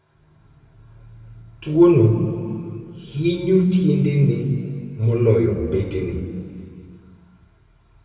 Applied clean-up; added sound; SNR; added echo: none; none; none; reverberation time 2.4 s.